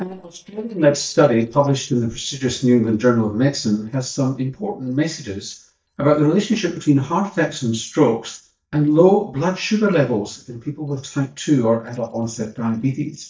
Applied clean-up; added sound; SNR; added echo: neural mask model DeepFilterNet 3.